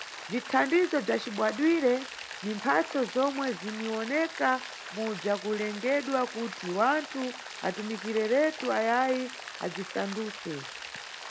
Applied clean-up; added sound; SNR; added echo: none; Rain; 12 dB; none.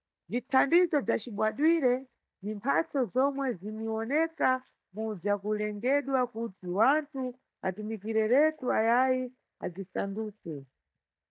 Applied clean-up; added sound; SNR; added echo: neural mask model DeepFilterNet 3.